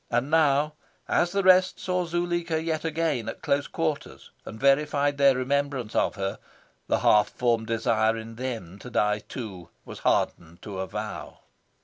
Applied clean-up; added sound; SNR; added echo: none; none; none; none.